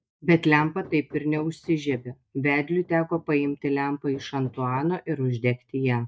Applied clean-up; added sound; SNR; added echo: neural mask model DeepFilterNet 3.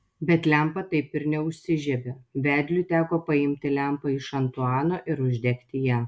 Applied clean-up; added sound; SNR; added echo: none; none; none; none.